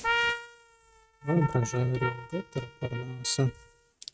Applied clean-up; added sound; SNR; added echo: neural mask model RNNoise.